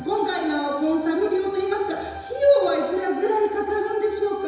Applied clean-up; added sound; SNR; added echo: none; Bowed string instrument; 19 dB; reverberation time 1.0 s.